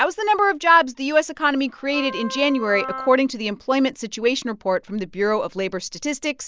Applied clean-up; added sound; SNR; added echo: none; Wind instrument, woodwind instrument; 12 dB; none.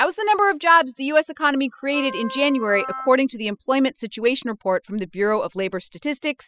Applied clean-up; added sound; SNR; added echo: classical method spectral subtraction.